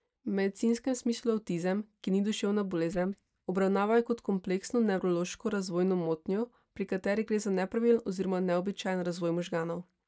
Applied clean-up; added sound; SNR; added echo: neural mask model DeepFilterNet 3.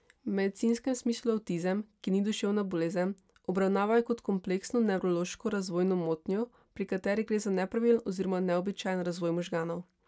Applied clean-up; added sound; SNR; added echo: none; none; none; none.